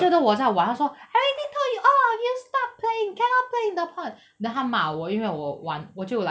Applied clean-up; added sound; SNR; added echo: none; none; none; none.